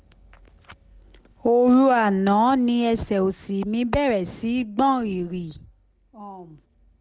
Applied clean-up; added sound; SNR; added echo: none; none; none; none.